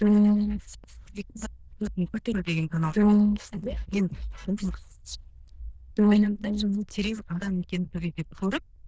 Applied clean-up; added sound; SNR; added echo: neural diffusion model UNIVERSE++.